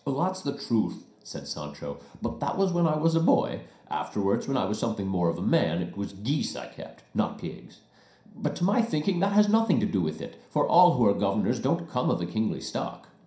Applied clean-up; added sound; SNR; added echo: none; none; none; reverberation time 0.5 s.